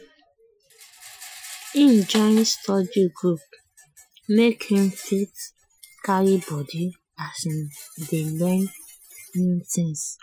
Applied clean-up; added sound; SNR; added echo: classical method Wiener filter.